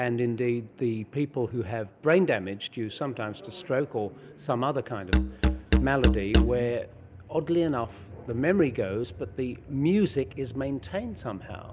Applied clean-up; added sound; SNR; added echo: none; Musical instrument; -4 dB; none.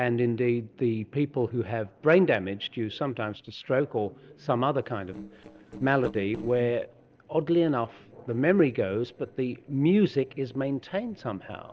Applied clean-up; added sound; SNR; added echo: neural separator model SepFormer DNS4.